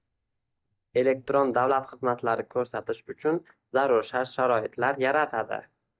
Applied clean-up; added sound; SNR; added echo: neural mask model DeepFilterNet 3.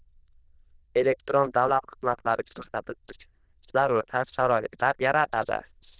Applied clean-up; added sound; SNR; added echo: neural diffusion model UNIVERSE++.